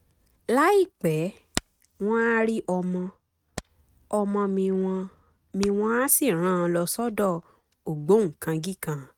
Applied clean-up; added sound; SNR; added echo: neural mask model RNNoise.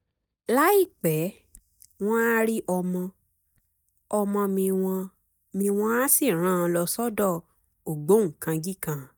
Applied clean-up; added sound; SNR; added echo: neural mask model DeepFilterNet 3.